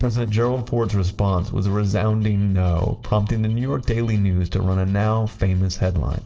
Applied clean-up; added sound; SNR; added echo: neural separator model SepFormer DNS4.